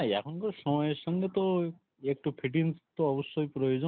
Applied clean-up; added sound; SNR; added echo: none; none; none; none.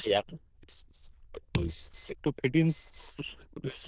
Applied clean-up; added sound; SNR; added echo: neural diffusion model UNIVERSE++.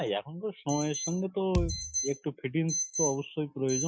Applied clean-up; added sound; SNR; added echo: classical method Wiener filter.